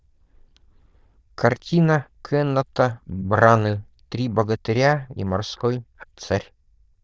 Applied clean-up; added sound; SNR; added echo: neural diffusion model UNIVERSE++.